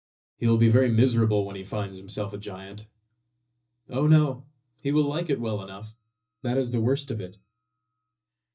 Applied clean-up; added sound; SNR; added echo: neural mask model DeepFilterNet 3.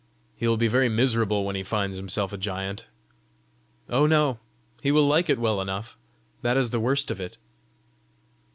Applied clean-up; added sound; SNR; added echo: none; none; none; none.